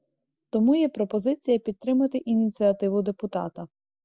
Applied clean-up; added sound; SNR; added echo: none; none; none; none.